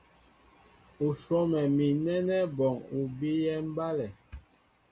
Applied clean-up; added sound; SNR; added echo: none; none; none; none.